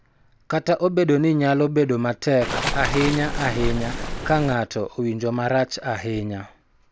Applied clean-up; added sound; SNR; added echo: none; Waves, surf; 3 dB; none.